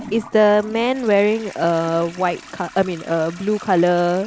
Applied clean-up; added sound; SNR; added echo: none; Toilet flush; 20 dB; none.